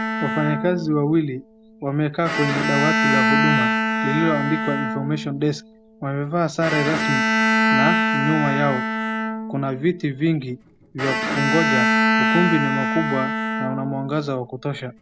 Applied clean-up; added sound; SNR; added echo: none; Bowed string instrument; -1 dB; none.